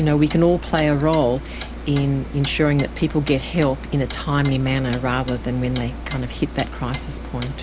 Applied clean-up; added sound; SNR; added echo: none; Clock; 10 dB; none.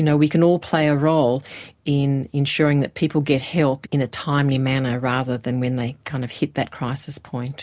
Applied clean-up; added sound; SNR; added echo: none; none; none; none.